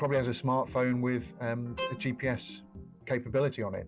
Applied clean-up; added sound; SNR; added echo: none; Bowed string instrument; 11 dB; none.